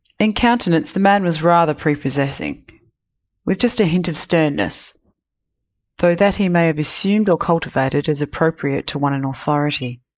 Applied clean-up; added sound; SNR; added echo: neural mask model Resemble Enhance denoiser.